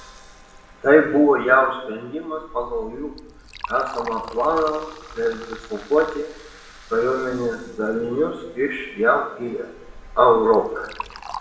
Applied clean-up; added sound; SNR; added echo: none; Liquid; 17 dB; reverberation time 0.8 s.